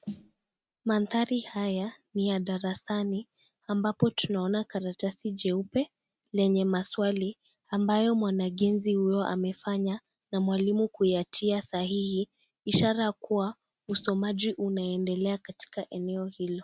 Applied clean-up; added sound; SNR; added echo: neural mask model RNNoise.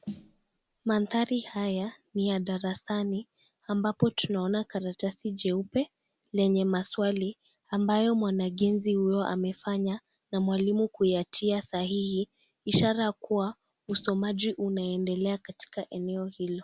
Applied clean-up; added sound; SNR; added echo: none; Snare drum; 18 dB; none.